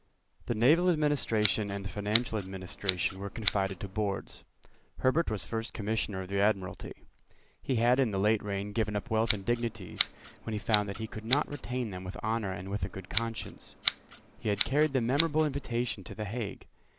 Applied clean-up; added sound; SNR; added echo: none; Scissors; 8 dB; none.